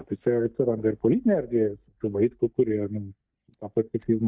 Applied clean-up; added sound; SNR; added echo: neural mask model DeepFilterNet 3.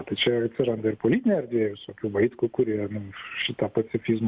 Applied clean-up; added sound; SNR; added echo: none; none; none; none.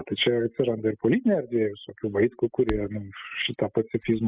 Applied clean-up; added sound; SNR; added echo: classical method spectral subtraction.